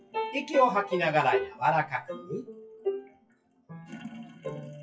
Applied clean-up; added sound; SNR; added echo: classical method WPE with log-MMSE.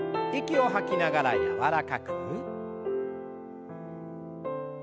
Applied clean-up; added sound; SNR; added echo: none; none; none; none.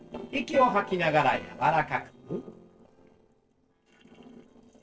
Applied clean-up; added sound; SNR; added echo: neural separator model SepFormer DNS4.